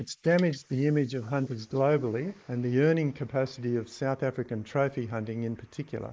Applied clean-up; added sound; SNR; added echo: neural mask model Resemble Enhance denoiser.